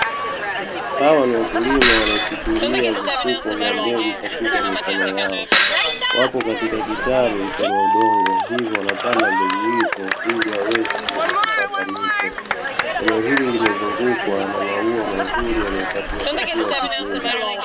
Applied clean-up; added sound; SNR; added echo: none; Cheering + Shatter; -2 dB; none.